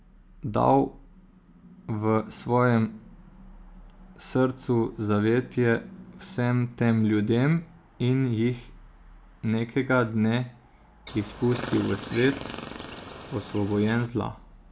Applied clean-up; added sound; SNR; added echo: none; Chirp, tweet; 11 dB; none.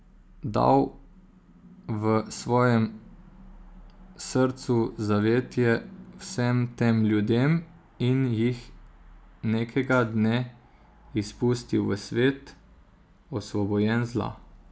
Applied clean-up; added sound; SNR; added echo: none; none; none; none.